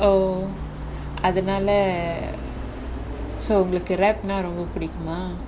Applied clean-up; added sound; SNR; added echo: none; Fixed-wing aircraft, airplane; 14 dB; none.